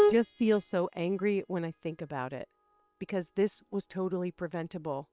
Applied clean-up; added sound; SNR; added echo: neural separator model SepFormer WHAM!.